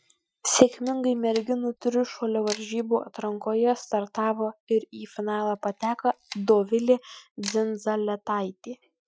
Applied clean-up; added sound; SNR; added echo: classical method Wiener filter.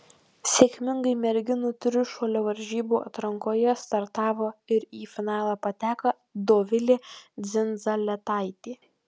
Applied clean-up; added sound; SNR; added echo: none; none; none; none.